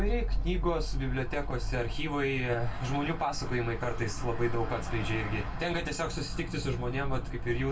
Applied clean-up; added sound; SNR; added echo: none; none; none; reverberation time 0.2 s.